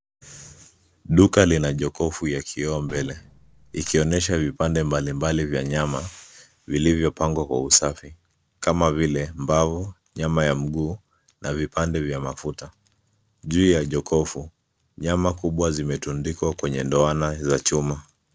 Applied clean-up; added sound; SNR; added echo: neural separator model SepFormer DNS4.